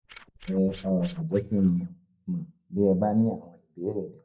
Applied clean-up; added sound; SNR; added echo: neural mask model DeepFilterNet 3.